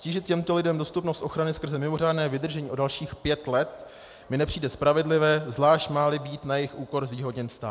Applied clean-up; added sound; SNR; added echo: none; none; none; none.